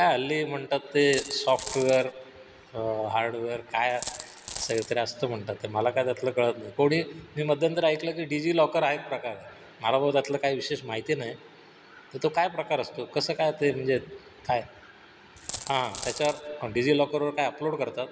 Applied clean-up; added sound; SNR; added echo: none; Coin (dropping); 11 dB; none.